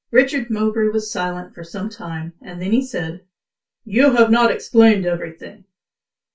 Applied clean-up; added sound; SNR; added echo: none; none; none; reverberation time 0.2 s.